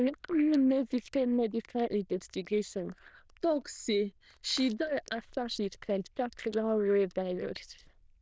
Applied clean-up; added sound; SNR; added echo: neural diffusion model UNIVERSE++.